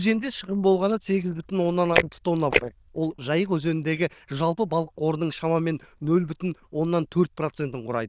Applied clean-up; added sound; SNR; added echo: neural diffusion model UNIVERSE++.